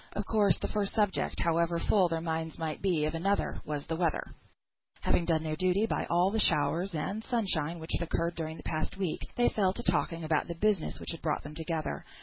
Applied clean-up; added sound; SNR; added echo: none; none; none; none.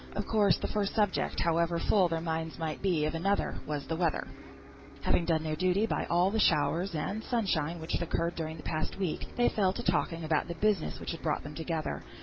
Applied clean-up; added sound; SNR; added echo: none; Bus; 18 dB; none.